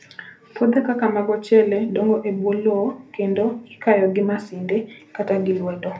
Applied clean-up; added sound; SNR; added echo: none; none; none; reverberation time 0.3 s.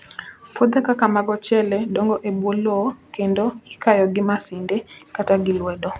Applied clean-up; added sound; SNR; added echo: none; none; none; none.